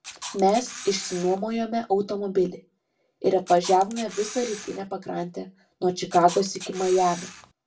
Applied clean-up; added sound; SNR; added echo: none; Camera; 14 dB; reverberation time 0.2 s.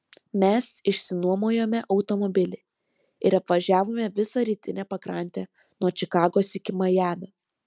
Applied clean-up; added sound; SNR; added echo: none; none; none; none.